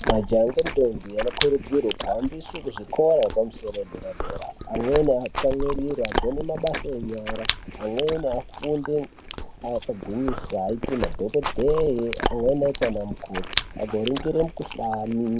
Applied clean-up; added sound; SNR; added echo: none; Chewing, mastication; 6 dB; none.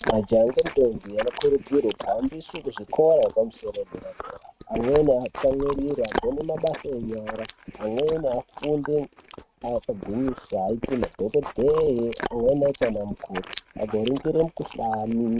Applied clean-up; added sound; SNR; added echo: neural mask model RNNoise.